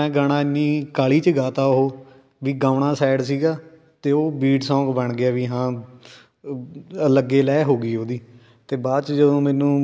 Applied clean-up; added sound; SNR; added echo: none; none; none; none.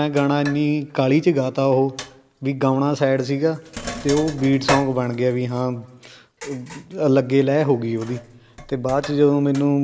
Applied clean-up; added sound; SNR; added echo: none; Sink (filling or washing); 14 dB; none.